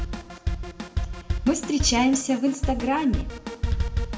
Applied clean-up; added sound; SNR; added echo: none; Drum kit; 2 dB; reverberation time 0.8 s.